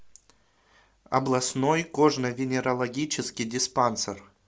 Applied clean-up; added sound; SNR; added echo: none; none; none; none.